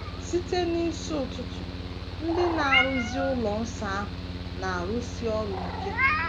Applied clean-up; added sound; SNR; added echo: none; Meow + Mechanical fan; 0 dB; none.